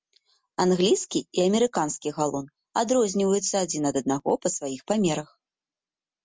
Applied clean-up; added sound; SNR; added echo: none; none; none; none.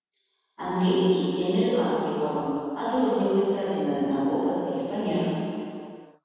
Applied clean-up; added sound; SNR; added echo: none; none; none; reverberation time 2.1 s.